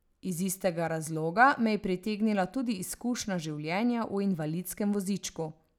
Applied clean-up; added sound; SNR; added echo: none; none; none; none.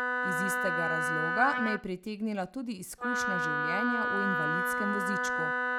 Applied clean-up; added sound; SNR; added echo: none; Wind instrument, woodwind instrument; -4 dB; none.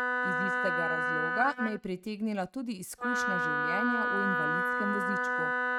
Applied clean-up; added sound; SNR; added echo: neural mask model RNNoise.